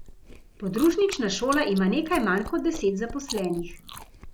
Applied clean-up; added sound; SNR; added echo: none; Chewing, mastication; 14 dB; none.